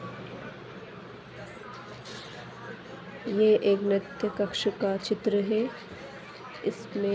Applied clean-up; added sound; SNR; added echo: none; none; none; none.